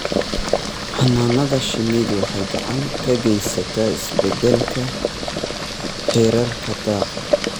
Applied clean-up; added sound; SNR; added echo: none; Boiling; 2 dB; none.